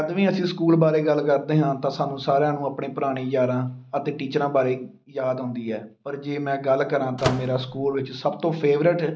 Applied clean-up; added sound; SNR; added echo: none; Slam / Microwave oven; 9 dB; none.